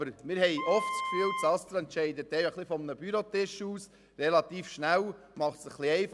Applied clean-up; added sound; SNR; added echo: none; Wind instrument, woodwind instrument; 6 dB; none.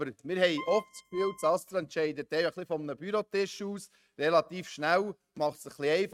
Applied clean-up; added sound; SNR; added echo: neural mask model RNNoise.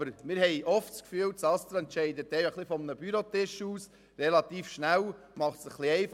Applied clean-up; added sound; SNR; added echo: none; none; none; none.